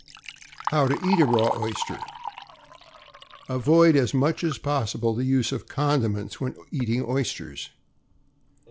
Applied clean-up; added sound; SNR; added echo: none; Liquid; 12 dB; none.